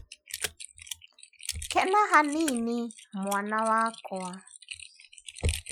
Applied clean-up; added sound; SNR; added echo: classical method Wiener filter.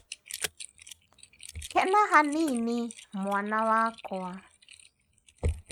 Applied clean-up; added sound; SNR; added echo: neural mask model RNNoise.